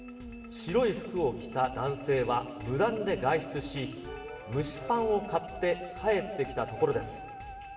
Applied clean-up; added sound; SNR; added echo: none; Musical instrument; 14 dB; reverberation time 1.9 s.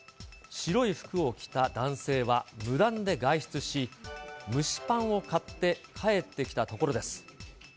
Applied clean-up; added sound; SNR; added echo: none; none; none; none.